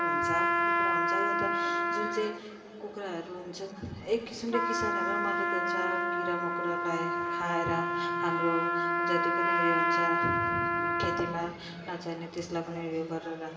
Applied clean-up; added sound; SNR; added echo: none; Trumpet; -5 dB; reverberation time 2.4 s.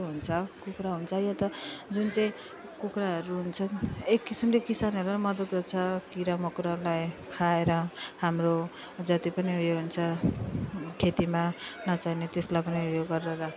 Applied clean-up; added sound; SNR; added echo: none; none; none; none.